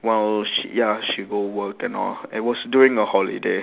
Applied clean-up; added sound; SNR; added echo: none; none; none; none.